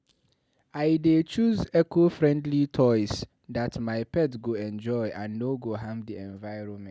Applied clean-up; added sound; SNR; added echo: none; none; none; none.